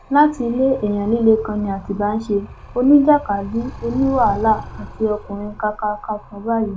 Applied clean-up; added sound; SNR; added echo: none; Animal; 16 dB; none.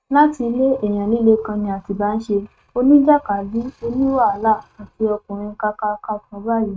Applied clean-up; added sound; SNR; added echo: neural mask model RNNoise.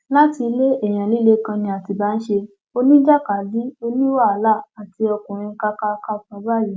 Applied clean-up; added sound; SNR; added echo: none; none; none; none.